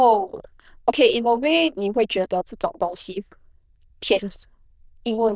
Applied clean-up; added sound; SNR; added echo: neural diffusion model UNIVERSE++.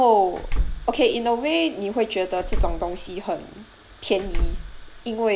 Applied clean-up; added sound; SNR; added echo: none; Slam; 3 dB; none.